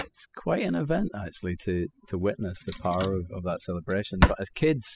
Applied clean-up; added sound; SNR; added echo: classical method spectral subtraction.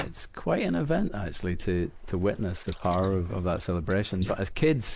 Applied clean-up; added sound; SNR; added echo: neural mask model Resemble Enhance denoiser.